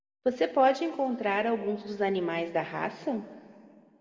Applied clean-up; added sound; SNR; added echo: none; none; none; reverberation time 2.1 s.